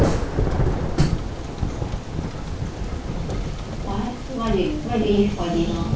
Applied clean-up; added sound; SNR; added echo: none; Thunder; -1 dB; reverberation time 0.3 s.